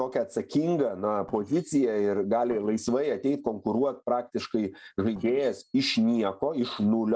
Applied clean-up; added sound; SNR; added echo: neural separator model SepFormer DNS4.